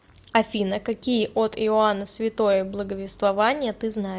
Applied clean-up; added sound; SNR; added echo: none; none; none; none.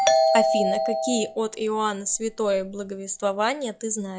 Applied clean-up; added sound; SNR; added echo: classical method log-MMSE.